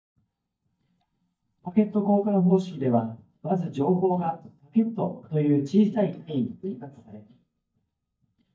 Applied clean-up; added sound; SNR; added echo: neural mask model DeepFilterNet 3.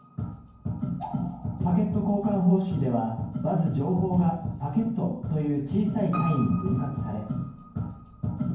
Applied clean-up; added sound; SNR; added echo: none; Piano; 19 dB; reverberation time 0.9 s.